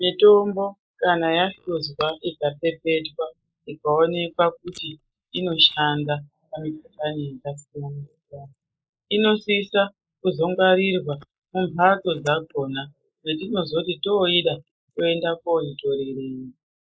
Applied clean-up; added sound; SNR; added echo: neural mask model Resemble Enhance denoiser.